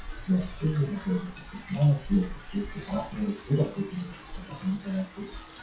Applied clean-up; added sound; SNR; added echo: classical method WPE with log-MMSE.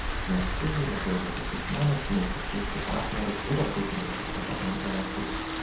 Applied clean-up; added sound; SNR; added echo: none; Rain; 1 dB; reverberation time 0.6 s.